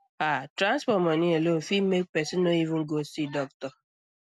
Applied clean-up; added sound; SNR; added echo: none; none; none; none.